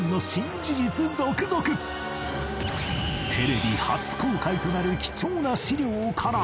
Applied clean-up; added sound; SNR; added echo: none; none; none; none.